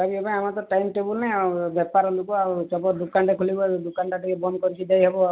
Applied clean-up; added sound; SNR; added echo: none; none; none; none.